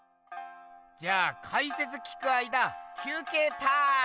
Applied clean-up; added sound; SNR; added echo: none; none; none; none.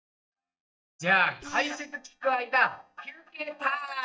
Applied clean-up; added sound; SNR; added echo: neural mask model DeepFilterNet 3.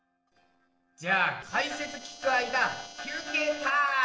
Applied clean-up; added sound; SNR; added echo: neural separator model SepFormer DNS4.